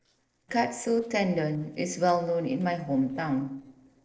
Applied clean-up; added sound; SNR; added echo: neural separator model SepFormer DNS4.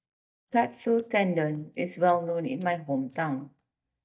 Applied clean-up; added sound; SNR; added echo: neural mask model DeepFilterNet 3.